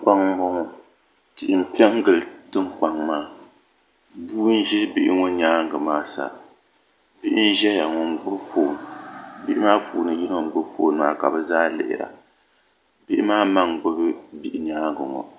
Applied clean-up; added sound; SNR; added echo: none; none; none; none.